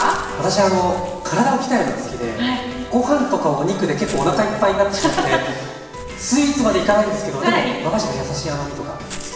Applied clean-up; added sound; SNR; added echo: none; Walk, footsteps / Bird; 19 dB; reverberation time 1.2 s.